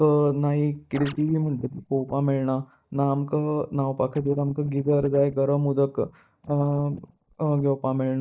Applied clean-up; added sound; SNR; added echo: neural mask model DeepFilterNet 3.